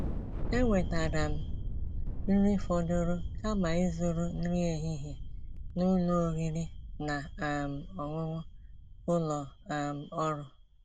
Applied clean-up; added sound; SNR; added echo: none; Thunder; 4 dB; none.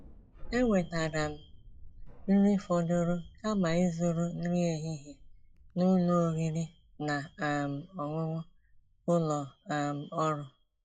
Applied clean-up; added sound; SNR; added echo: classical method log-MMSE.